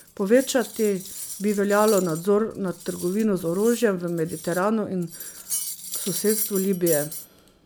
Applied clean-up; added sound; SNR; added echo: none; Cutlery, silverware; 11 dB; none.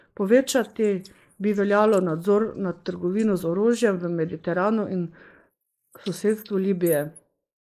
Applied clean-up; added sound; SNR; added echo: neural mask model Resemble Enhance denoiser.